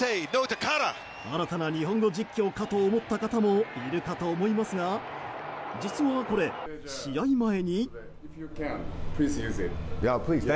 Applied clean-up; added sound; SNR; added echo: none; none; none; none.